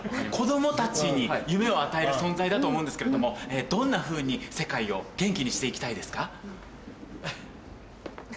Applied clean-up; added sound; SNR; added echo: none; Thunder / Rain; 19 dB; none.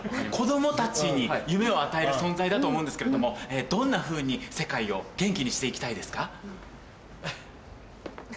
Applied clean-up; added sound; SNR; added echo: none; none; none; none.